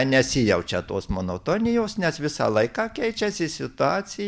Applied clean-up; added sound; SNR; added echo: none; none; none; none.